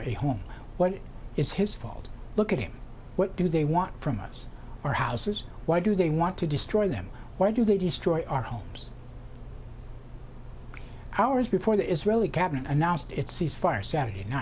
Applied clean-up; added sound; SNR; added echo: none; none; none; none.